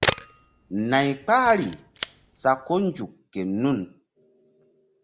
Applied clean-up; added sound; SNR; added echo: none; Camera; 5 dB; none.